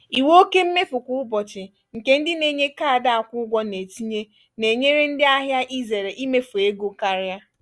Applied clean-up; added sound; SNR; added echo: none; none; none; none.